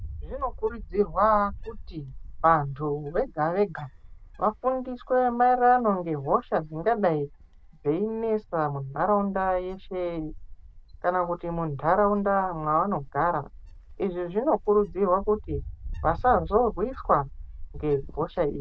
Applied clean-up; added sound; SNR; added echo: none; Wind; 14 dB; none.